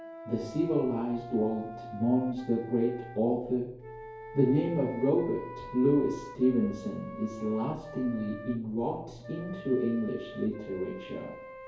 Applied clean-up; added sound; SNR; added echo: none; Wind instrument, woodwind instrument; 15 dB; reverberation time 2.4 s.